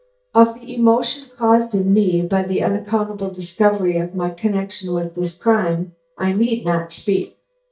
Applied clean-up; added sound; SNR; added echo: neural mask model DeepFilterNet 3.